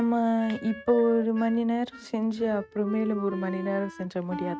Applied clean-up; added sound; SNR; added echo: neural mask model RNNoise.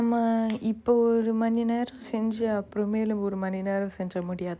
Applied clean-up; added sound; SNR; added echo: none; none; none; none.